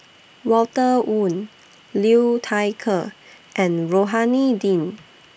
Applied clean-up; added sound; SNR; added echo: none; none; none; none.